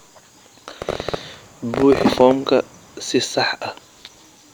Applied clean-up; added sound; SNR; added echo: none; Fireworks; 10 dB; none.